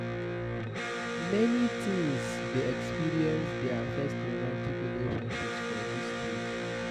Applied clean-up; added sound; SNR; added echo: none; Electric guitar; 0 dB; none.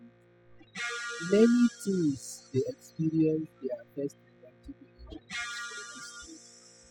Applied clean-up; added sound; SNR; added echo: classical method spectral subtraction.